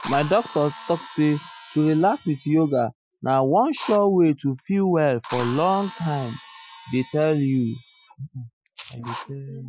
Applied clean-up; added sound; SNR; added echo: classical method Wiener filter.